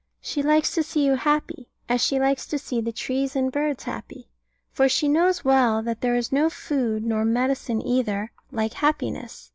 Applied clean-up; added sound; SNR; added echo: none; none; none; none.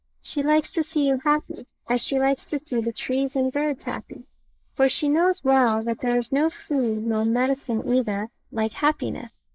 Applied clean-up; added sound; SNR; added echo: neural mask model Resemble Enhance denoiser.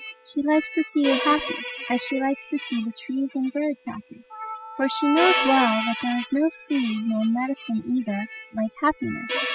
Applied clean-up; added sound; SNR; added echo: classical method spectral subtraction.